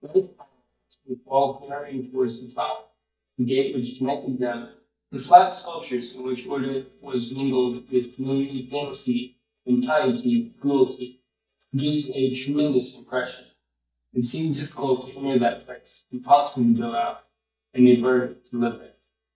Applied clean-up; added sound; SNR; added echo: neural mask model DeepFilterNet 3.